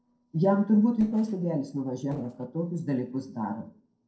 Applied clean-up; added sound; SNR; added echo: neural separator model SepFormer DNS4.